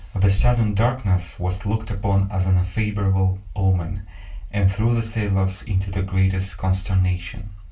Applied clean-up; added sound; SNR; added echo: none; none; none; reverberation time 0.2 s.